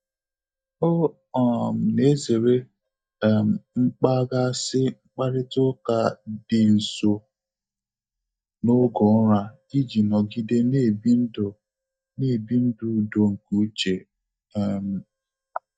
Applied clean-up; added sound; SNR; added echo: neural mask model DeepFilterNet 3.